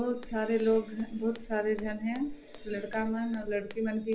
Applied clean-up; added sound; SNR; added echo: none; Walk, footsteps; 14 dB; reverberation time 0.3 s.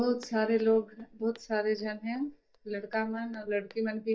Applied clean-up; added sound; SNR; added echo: neural mask model DeepFilterNet 3.